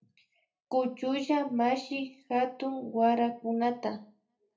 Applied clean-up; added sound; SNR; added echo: none; none; none; reverberation time 0.3 s.